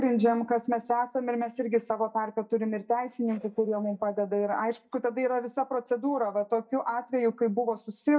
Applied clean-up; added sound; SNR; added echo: neural mask model DeepFilterNet 3.